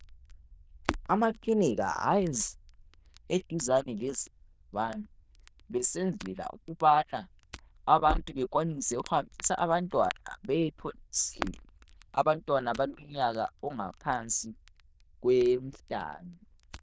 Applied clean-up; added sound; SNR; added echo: neural diffusion model UNIVERSE++.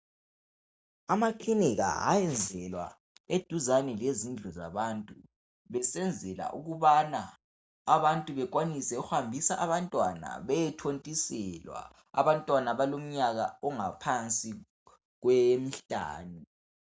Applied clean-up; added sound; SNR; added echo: none; none; none; none.